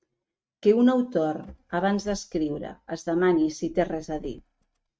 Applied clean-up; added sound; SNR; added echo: neural mask model RNNoise.